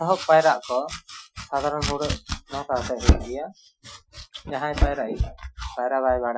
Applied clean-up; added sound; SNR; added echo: classical method Wiener filter.